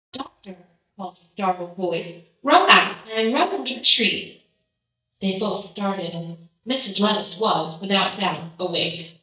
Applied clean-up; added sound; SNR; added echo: neural mask model DeepFilterNet 3.